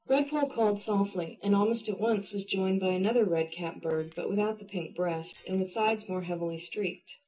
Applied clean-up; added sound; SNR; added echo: neural separator model SepFormer DNS4.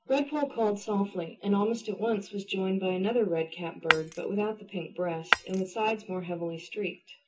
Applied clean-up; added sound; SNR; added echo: none; Shatter; 0 dB; reverberation time 0.2 s.